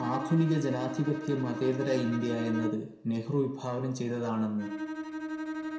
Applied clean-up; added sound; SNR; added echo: none; Bowed string instrument; 7 dB; reverberation time 0.6 s.